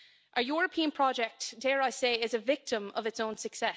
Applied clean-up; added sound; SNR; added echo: none; none; none; none.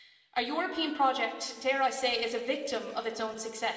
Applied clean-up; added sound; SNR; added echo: none; none; none; reverberation time 2.4 s.